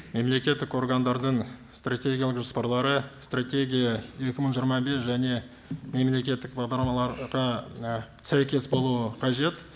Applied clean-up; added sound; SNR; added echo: none; none; none; none.